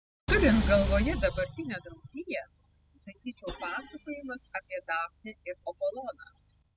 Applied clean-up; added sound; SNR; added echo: classical method spectral subtraction.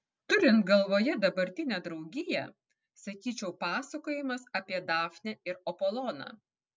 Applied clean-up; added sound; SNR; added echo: none; none; none; none.